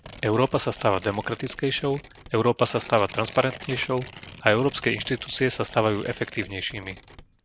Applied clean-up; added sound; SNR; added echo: none; Tearing; 17 dB; none.